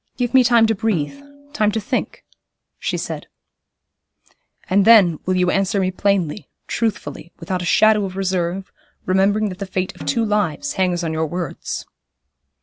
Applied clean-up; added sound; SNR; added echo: none; Snare drum; 18 dB; none.